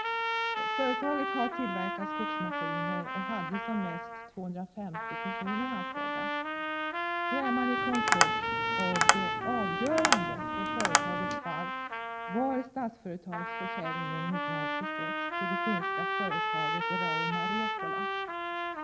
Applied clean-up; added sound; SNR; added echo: none; Tap + Trumpet; -5 dB; none.